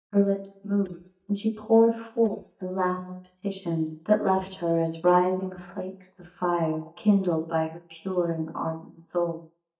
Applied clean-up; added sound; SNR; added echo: neural mask model DeepFilterNet 3.